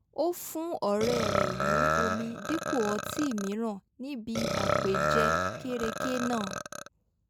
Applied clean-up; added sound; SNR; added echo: none; Burping, eructation; -2 dB; none.